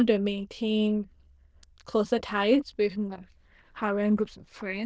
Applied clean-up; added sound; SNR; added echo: neural diffusion model UNIVERSE++.